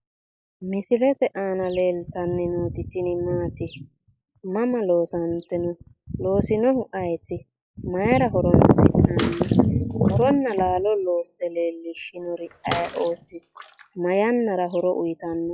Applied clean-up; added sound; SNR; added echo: classical method log-MMSE.